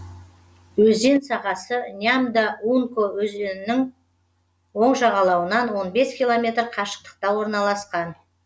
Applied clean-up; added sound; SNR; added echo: none; none; none; none.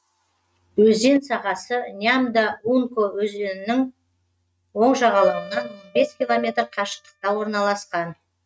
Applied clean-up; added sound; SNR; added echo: neural mask model RNNoise.